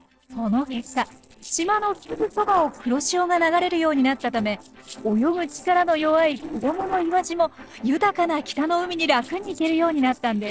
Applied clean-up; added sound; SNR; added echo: neural separator model SepFormer DNS4.